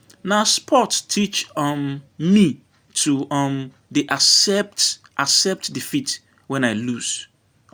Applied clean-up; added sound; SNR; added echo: none; none; none; none.